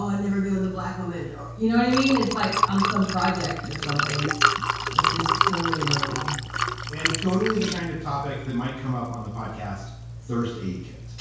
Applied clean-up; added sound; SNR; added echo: none; Liquid; 1 dB; reverberation time 0.6 s.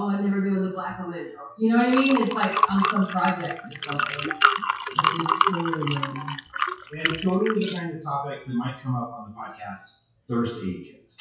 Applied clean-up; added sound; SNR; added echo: classical method WPE with log-MMSE.